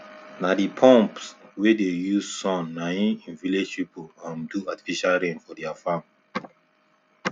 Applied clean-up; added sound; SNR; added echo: none; none; none; none.